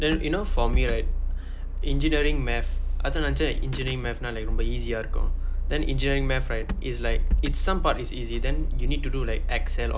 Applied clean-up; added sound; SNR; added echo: none; Engine / Car; -5 dB; none.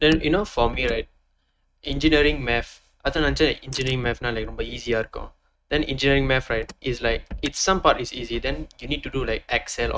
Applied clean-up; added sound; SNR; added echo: neural mask model RNNoise.